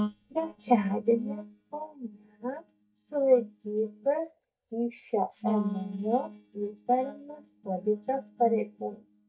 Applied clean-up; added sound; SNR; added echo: neural mask model DeepFilterNet 3.